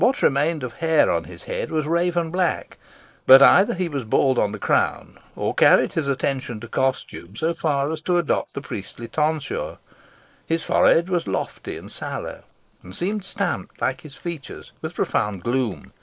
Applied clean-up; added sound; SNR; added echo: neural mask model Resemble Enhance denoiser.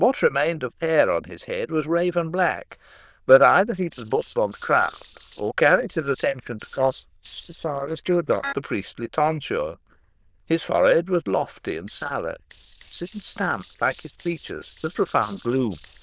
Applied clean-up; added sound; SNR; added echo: neural diffusion model UNIVERSE++.